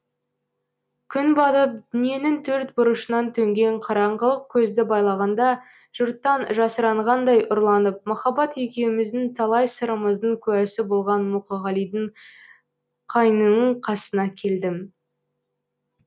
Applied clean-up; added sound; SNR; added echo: none; none; none; none.